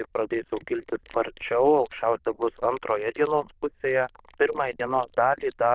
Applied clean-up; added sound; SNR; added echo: neural diffusion model UNIVERSE++.